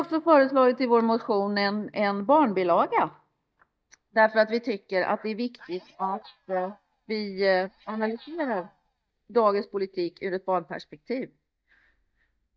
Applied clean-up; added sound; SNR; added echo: neural mask model DeepFilterNet 3.